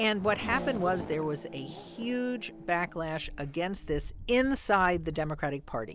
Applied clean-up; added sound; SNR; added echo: none; Race car, auto racing / Accelerating, revving, vroom; 11 dB; none.